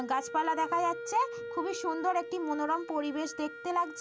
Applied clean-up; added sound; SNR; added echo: none; Wind instrument, woodwind instrument; 10 dB; none.